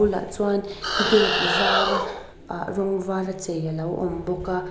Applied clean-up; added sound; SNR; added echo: none; Animal; -1 dB; none.